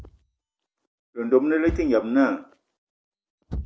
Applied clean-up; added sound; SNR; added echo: none; Thump, thud; 14 dB; none.